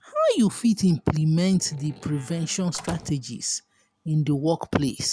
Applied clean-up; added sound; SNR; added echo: none; Slam; 18 dB; none.